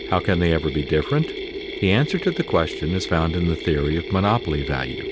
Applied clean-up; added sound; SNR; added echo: none; Mechanisms; 9 dB; none.